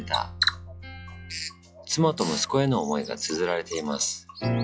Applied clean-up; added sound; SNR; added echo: classical method log-MMSE.